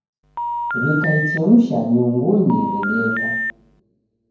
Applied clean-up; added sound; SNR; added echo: none; Telephone; 5 dB; reverberation time 0.9 s.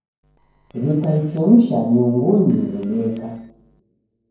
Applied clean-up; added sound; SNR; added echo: neural separator model SepFormer DNS4.